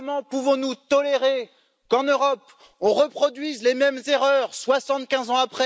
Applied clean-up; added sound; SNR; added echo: none; none; none; none.